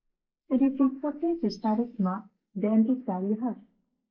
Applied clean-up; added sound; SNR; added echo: neural mask model Resemble Enhance denoiser.